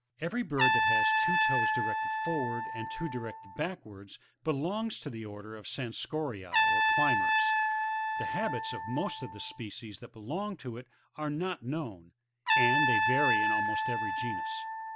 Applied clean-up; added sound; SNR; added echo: none; Trumpet; -5 dB; none.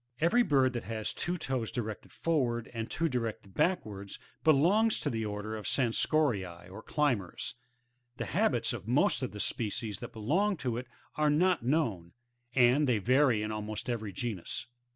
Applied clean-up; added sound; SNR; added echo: none; none; none; none.